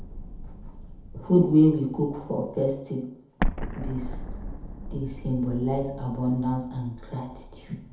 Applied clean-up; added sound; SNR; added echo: none; Explosion; 8 dB; reverberation time 0.8 s.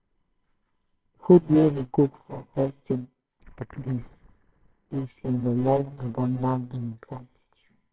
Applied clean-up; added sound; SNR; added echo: neural separator model SepFormer WHAMR!.